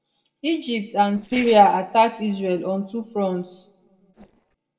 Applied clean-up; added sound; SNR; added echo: neural separator model SepFormer DNS4.